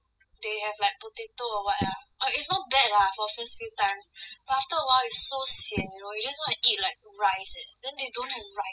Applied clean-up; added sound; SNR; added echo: classical method spectral subtraction.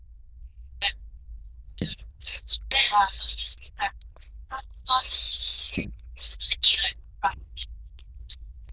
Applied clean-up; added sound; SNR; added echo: neural diffusion model UNIVERSE++.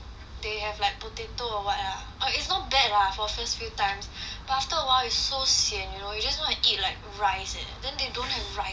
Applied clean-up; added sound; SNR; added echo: none; none; none; none.